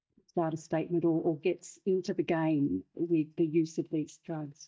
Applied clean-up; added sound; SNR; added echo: neural mask model DeepFilterNet 3.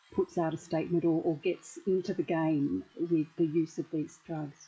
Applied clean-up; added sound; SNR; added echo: classical method WPE with log-MMSE.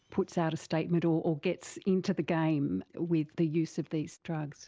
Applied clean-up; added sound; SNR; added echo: none; none; none; none.